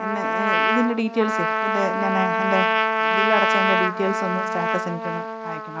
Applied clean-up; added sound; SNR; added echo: none; Trumpet; -4 dB; none.